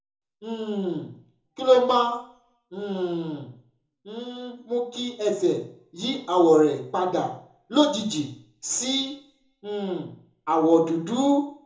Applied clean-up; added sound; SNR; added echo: none; none; none; reverberation time 0.5 s.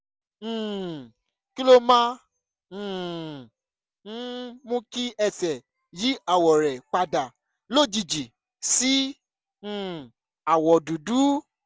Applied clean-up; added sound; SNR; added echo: none; none; none; none.